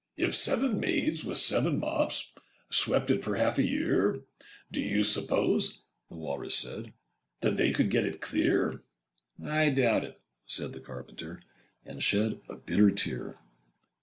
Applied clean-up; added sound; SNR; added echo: none; none; none; none.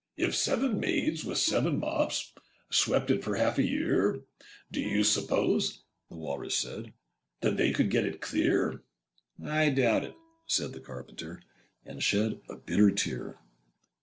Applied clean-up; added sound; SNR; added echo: neural separator model SepFormer DNS4.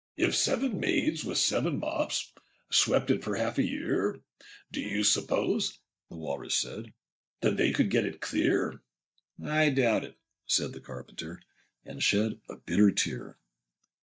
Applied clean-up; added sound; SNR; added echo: neural mask model DeepFilterNet 3.